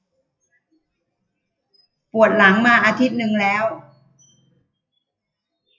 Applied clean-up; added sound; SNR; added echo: classical method WPE with log-MMSE.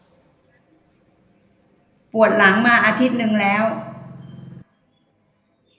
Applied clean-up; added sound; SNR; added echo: none; Engine; 17 dB; reverberation time 0.6 s.